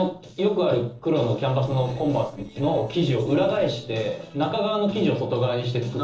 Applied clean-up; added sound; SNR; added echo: neural separator model SepFormer DNS4.